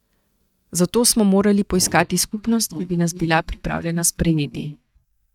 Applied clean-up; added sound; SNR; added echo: neural mask model DeepFilterNet 3.